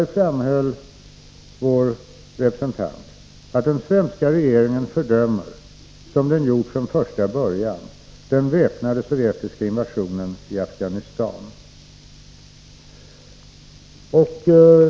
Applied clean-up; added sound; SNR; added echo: none; none; none; none.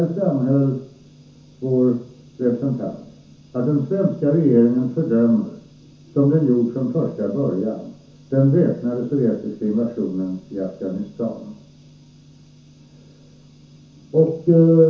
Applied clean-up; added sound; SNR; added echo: none; none; none; reverberation time 0.9 s.